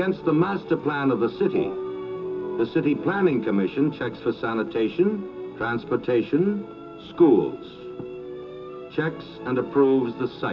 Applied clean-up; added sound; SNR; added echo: none; Brass instrument; 16 dB; reverberation time 0.2 s.